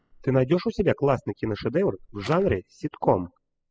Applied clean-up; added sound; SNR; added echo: classical method spectral subtraction.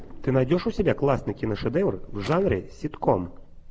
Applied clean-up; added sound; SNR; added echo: none; Drawer open or close; 15 dB; none.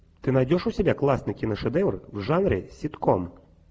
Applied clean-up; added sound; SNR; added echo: none; none; none; none.